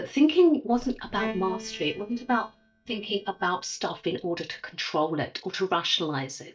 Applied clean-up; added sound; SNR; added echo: neural mask model DeepFilterNet 3.